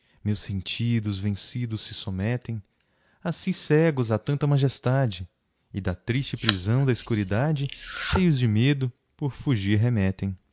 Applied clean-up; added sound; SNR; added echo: none; Domestic sounds, home sounds; 8 dB; none.